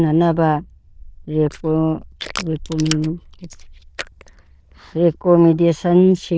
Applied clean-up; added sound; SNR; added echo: neural diffusion model UNIVERSE++.